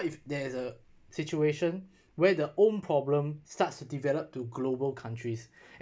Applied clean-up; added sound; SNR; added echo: none; none; none; none.